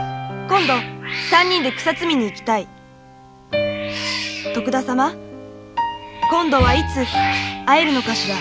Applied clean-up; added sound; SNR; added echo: none; Cat + Bowed string instrument; 7 dB; none.